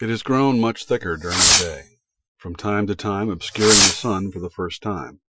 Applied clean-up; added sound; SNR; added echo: classical method Wiener filter.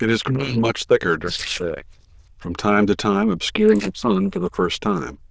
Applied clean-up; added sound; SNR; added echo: neural diffusion model UNIVERSE++.